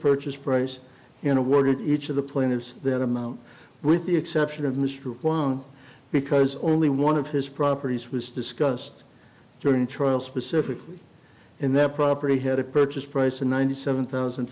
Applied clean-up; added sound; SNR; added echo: none; none; none; none.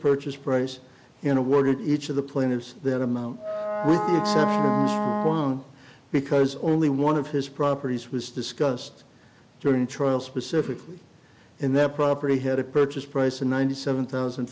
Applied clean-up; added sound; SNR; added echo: none; Wind instrument, woodwind instrument; 2 dB; none.